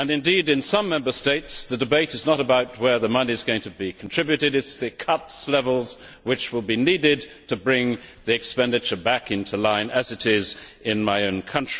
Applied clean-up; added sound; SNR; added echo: none; none; none; none.